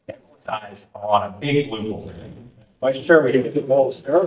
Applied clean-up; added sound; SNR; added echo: neural mask model DeepFilterNet 3.